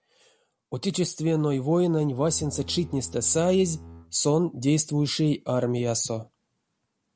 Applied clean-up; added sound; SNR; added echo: none; Bowed string instrument; 18 dB; none.